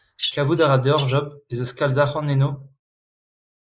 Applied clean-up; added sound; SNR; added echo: neural mask model Resemble Enhance denoiser.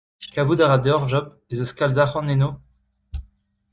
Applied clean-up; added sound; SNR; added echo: neural mask model DeepFilterNet 3.